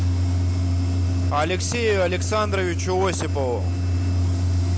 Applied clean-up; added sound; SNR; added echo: none; none; none; none.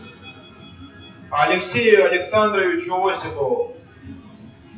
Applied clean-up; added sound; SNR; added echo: classical method WPE with log-MMSE.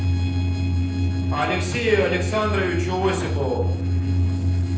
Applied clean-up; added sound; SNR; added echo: neural separator model SepFormer DNS4.